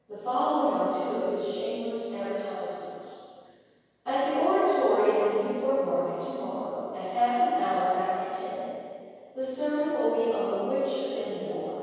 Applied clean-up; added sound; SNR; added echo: none; none; none; reverberation time 2.2 s.